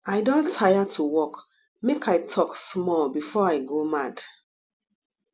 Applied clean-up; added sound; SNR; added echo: none; none; none; none.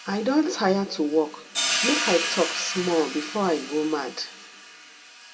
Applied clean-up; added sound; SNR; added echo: none; Hi-hat; 5 dB; reverberation time 2.2 s.